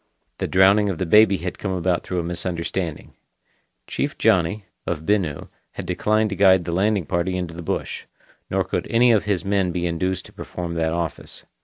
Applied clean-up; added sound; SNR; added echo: none; none; none; none.